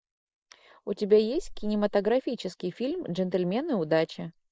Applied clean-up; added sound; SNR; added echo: neural mask model Resemble Enhance denoiser.